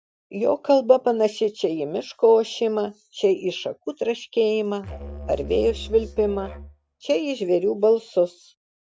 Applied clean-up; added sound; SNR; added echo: neural mask model RNNoise.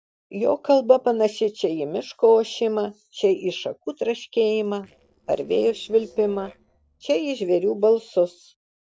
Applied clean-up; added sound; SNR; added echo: neural separator model SepFormer DNS4.